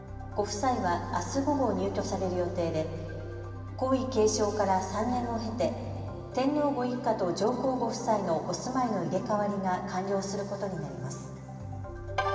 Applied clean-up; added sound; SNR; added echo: none; none; none; reverberation time 2.5 s.